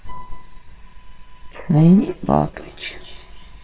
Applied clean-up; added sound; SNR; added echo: neural separator model SepFormer WHAMR!.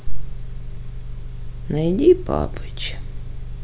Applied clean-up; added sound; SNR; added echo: none; none; none; none.